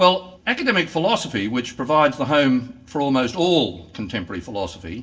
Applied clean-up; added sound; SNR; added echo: none; none; none; reverberation time 0.2 s.